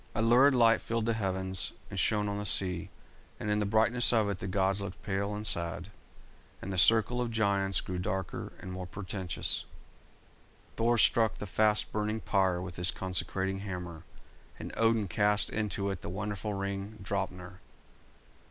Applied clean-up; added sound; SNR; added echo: none; none; none; none.